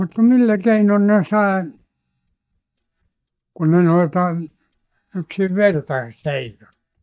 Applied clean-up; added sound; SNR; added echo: neural mask model DeepFilterNet 3.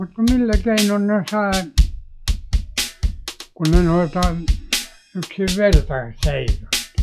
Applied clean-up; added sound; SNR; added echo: classical method log-MMSE.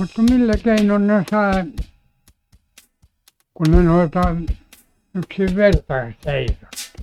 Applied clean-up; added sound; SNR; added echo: neural mask model RNNoise.